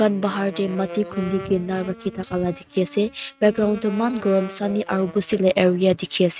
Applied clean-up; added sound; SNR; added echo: neural mask model RNNoise.